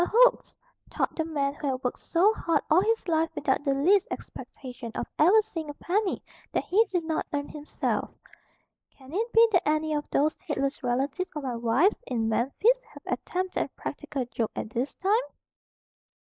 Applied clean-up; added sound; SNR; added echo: neural mask model Resemble Enhance denoiser.